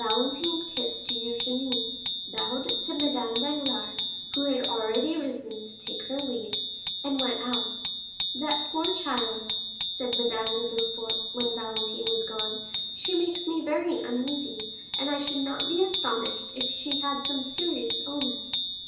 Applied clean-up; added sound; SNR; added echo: none; Bicycle bell; 0 dB; reverberation time 0.9 s.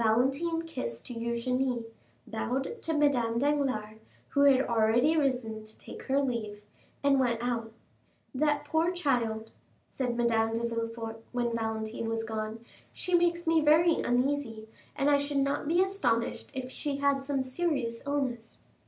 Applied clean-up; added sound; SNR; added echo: none; none; none; none.